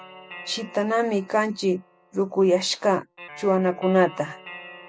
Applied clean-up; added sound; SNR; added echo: none; Guitar; 19 dB; none.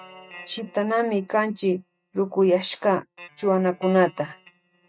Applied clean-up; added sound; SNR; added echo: neural mask model RNNoise.